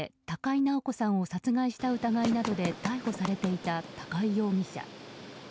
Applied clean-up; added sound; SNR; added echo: none; Run; 8 dB; none.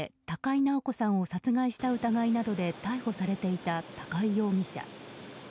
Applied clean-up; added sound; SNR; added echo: none; none; none; none.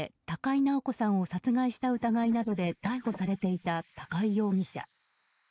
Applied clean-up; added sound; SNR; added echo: neural mask model Resemble Enhance denoiser.